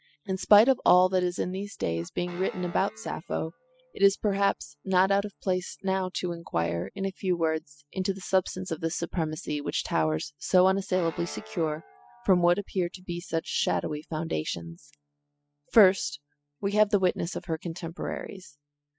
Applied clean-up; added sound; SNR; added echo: classical method spectral subtraction.